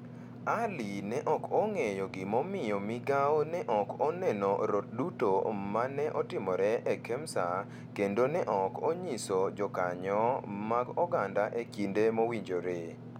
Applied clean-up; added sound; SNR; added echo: none; Engine / Mechanisms; 14 dB; none.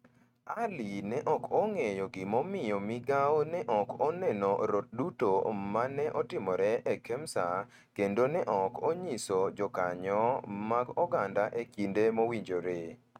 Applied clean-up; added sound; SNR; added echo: neural mask model RNNoise.